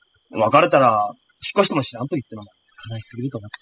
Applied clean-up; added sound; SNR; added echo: classical method spectral subtraction.